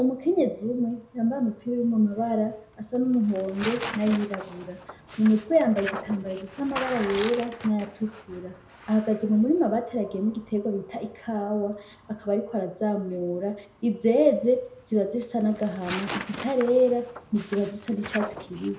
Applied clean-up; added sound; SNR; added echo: none; Tearing; 15 dB; reverberation time 0.5 s.